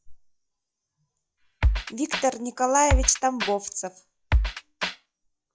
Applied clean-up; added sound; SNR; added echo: classical method log-MMSE.